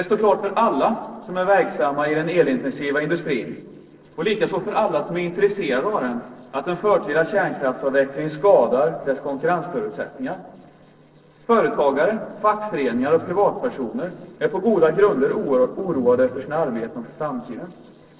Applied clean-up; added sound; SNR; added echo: neural separator model SepFormer DNS4.